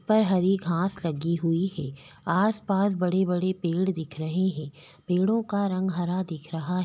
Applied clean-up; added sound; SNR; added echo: none; none; none; none.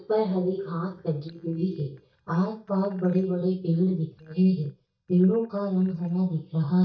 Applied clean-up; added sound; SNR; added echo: neural mask model DeepFilterNet 3.